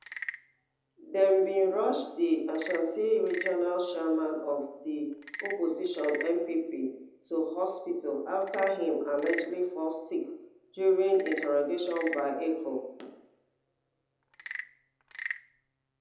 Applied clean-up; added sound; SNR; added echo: none; Wood / Percussion / Frog; 14 dB; reverberation time 0.8 s.